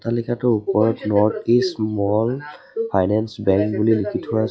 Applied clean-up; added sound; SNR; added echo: classical method log-MMSE.